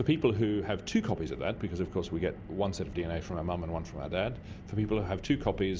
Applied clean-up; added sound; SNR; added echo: none; Car; 13 dB; none.